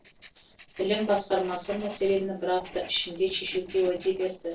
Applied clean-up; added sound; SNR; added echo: neural separator model SepFormer DNS4.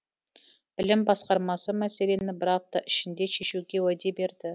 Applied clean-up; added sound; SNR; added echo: none; none; none; none.